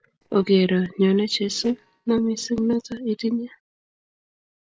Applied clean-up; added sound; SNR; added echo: neural separator model SepFormer DNS4.